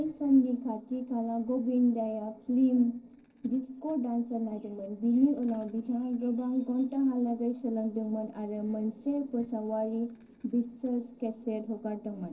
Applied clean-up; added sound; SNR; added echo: neural separator model SepFormer DNS4.